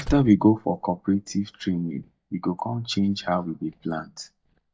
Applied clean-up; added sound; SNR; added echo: neural mask model DeepFilterNet 3.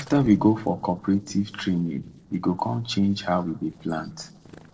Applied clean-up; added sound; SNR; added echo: neural separator model SepFormer DNS4.